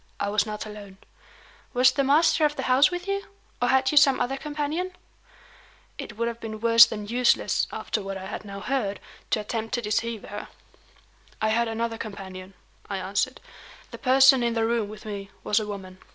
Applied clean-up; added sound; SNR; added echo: none; none; none; none.